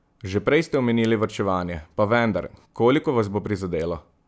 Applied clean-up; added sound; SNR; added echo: none; none; none; none.